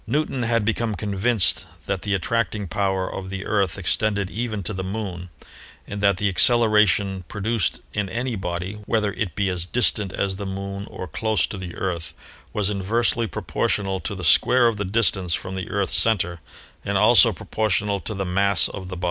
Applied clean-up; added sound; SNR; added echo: none; none; none; none.